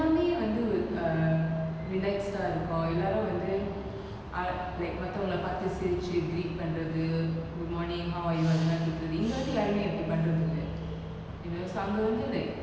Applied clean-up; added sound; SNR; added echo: none; none; none; none.